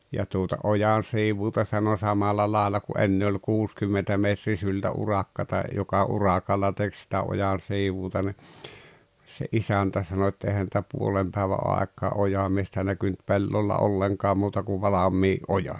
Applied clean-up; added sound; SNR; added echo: none; none; none; none.